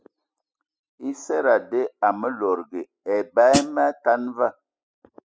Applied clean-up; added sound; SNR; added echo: classical method spectral subtraction.